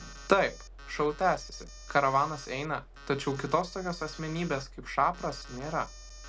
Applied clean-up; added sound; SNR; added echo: none; Mechanisms + Alarm; 15 dB; none.